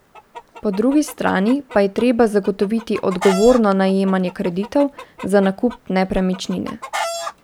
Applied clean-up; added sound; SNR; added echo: none; Chicken, rooster; 14 dB; none.